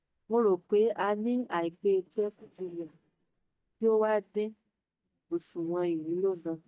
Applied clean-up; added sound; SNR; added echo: neural mask model DeepFilterNet 3.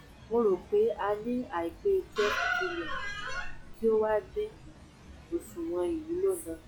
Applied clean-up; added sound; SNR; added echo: classical method log-MMSE.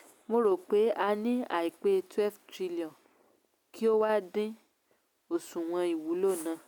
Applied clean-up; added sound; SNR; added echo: none; none; none; none.